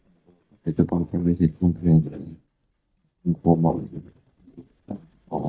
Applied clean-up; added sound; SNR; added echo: neural mask model DeepFilterNet 3.